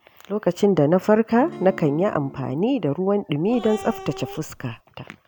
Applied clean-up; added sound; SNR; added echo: none; Acoustic guitar / Strum + Cat; 16 dB; none.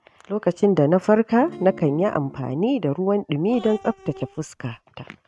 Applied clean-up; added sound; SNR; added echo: neural mask model RNNoise.